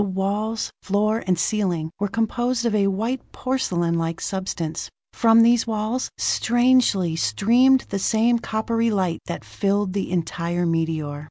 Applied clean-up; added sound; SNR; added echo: none; none; none; none.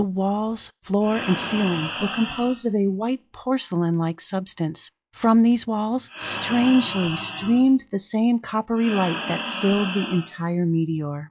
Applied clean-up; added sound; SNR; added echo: classical method log-MMSE.